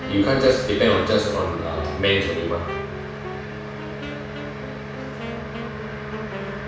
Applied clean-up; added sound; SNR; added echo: none; Wind instrument, woodwind instrument; 13 dB; reverberation time 0.7 s.